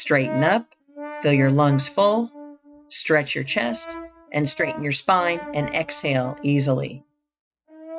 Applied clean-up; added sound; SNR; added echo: neural mask model RNNoise.